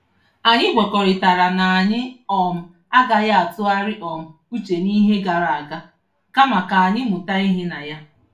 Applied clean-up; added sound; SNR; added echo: none; none; none; reverberation time 0.3 s.